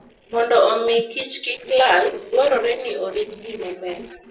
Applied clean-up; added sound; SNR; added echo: neural separator model SepFormer DNS4.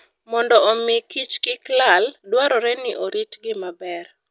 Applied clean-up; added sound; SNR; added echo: none; none; none; none.